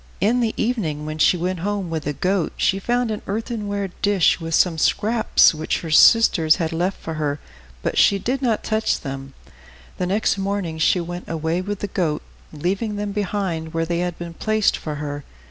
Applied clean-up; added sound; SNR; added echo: none; none; none; none.